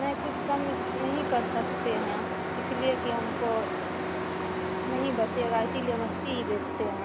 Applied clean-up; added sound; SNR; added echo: none; Truck; 0 dB; none.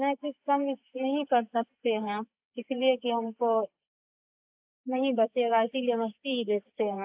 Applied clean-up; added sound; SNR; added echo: neural mask model Resemble Enhance denoiser.